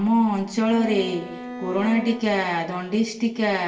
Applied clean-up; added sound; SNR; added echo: none; Bowed string instrument; 11 dB; reverberation time 0.9 s.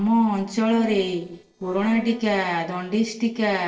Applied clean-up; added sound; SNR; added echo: neural separator model SepFormer DNS4.